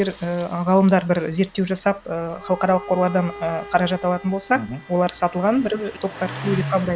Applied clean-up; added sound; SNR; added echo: none; Bowed string instrument + Engine starting; 15 dB; none.